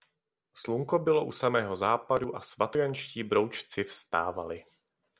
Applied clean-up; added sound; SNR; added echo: none; none; none; none.